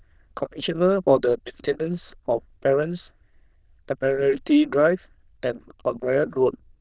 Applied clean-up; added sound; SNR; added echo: neural diffusion model UNIVERSE++.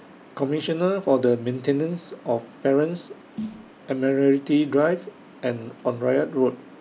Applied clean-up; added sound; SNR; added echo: none; Snare drum; 17 dB; none.